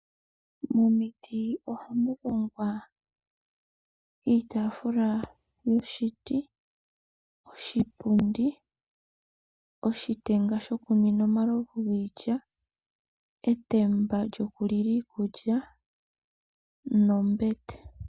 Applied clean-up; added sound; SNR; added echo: none; none; none; none.